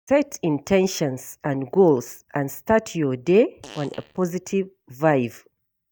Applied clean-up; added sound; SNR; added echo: neural mask model DeepFilterNet 3.